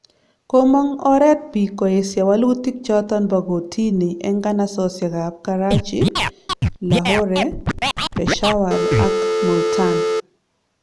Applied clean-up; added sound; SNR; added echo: none; Telephone + Scratching (performance technique); 0 dB; none.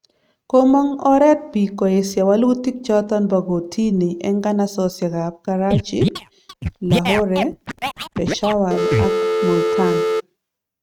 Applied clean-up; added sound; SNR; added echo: neural mask model RNNoise.